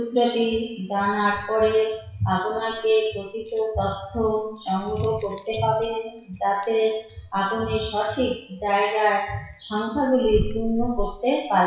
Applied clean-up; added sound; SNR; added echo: classical method WPE with log-MMSE.